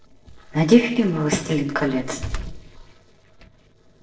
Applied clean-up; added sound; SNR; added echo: neural separator model SepFormer DNS4.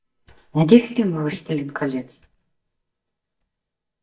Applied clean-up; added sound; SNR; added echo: neural mask model DeepFilterNet 3.